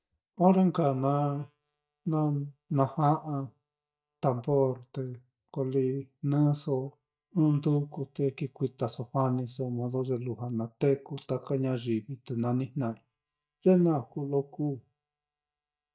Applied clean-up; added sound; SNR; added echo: neural mask model DeepFilterNet 3.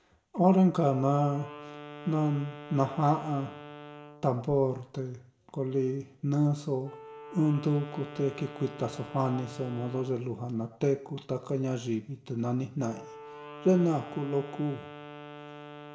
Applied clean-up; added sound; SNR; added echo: none; Wind instrument, woodwind instrument; 17 dB; reverberation time 0.5 s.